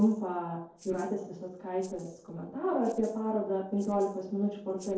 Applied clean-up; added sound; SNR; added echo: neural separator model SepFormer DNS4.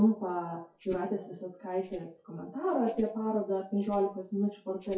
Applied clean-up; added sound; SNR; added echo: classical method WPE with log-MMSE.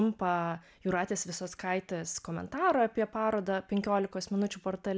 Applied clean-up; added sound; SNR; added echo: none; none; none; none.